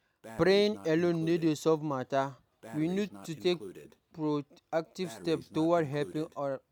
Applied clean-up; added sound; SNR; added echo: none; Breathing; 18 dB; none.